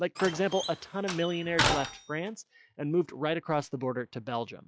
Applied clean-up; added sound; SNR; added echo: classical method log-MMSE.